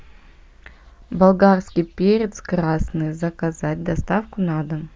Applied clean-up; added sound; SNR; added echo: none; none; none; none.